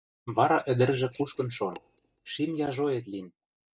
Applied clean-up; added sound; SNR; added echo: neural mask model DeepFilterNet 3.